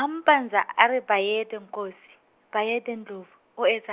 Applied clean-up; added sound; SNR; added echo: none; none; none; none.